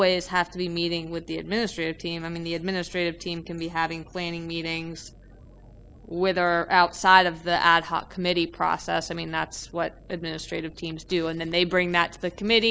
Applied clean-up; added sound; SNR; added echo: none; none; none; none.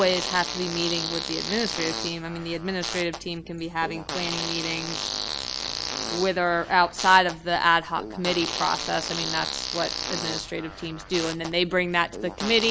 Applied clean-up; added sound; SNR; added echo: none; Fart; 6 dB; none.